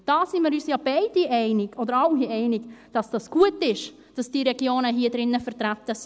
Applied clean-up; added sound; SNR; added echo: none; none; none; none.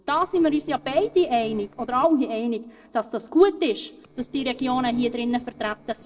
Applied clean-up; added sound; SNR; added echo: neural separator model SepFormer DNS4.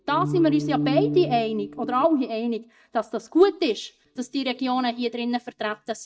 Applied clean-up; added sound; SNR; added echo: neural mask model DeepFilterNet 3.